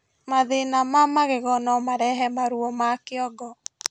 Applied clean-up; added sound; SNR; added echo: none; none; none; none.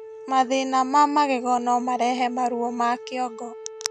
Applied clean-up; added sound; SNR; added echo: none; Wind instrument, woodwind instrument; 16 dB; none.